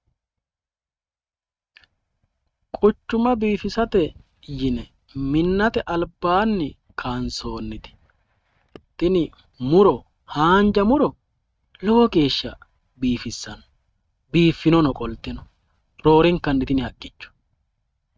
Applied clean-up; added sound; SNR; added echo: neural mask model RNNoise.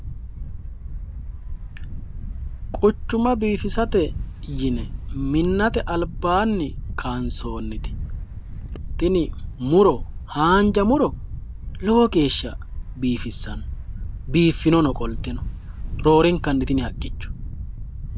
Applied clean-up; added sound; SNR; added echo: none; Wind; 6 dB; none.